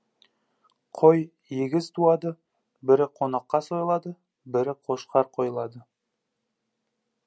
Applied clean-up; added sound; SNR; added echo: none; none; none; none.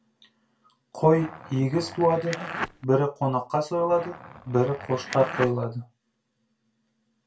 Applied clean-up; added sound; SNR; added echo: none; Zipper (clothing); 10 dB; reverberation time 0.2 s.